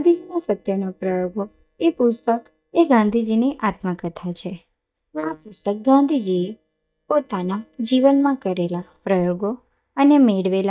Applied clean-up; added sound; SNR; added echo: neural mask model DeepFilterNet 3.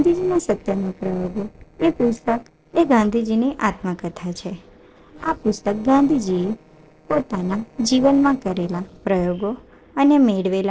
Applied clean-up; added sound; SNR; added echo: neural separator model SepFormer DNS4.